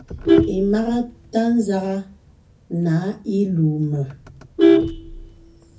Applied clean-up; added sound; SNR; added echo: none; Vehicle horn, car horn, honking; 0 dB; reverberation time 0.3 s.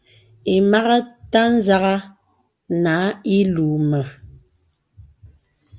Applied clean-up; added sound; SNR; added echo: none; none; none; none.